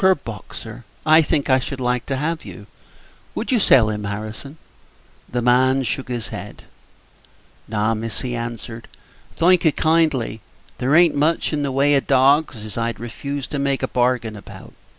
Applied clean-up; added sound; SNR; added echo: none; none; none; none.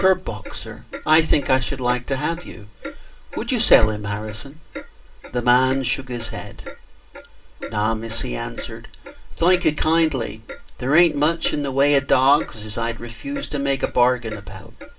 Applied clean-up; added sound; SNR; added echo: none; Clock; 17 dB; reverberation time 0.2 s.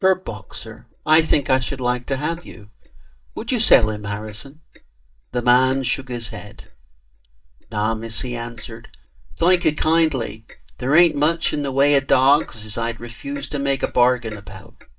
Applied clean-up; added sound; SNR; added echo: neural mask model DeepFilterNet 3.